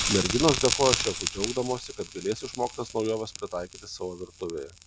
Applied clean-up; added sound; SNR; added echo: none; Crackle; 4 dB; none.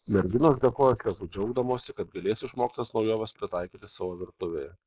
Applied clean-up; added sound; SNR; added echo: neural mask model Resemble Enhance denoiser.